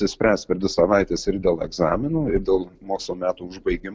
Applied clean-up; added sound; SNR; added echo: none; none; none; none.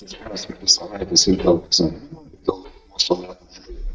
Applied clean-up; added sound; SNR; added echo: neural mask model DeepFilterNet 3.